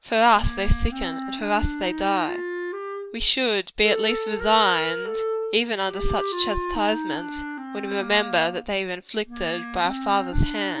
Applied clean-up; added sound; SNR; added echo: none; Wind instrument, woodwind instrument; 7 dB; none.